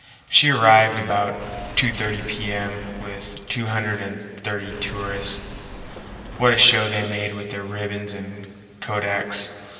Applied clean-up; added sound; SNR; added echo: none; Engine / Car; 13 dB; reverberation time 2.4 s.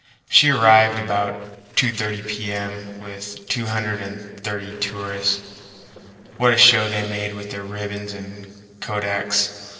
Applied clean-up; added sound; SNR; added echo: neural separator model SepFormer DNS4.